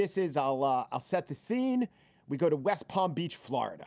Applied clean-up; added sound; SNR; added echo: none; none; none; none.